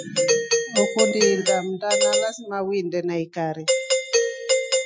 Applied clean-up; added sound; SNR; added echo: classical method Wiener filter.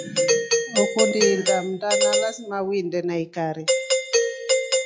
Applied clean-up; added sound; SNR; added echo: classical method log-MMSE.